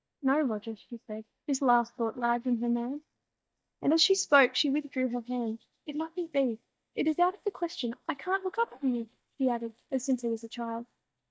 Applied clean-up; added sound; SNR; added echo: neural mask model DeepFilterNet 3.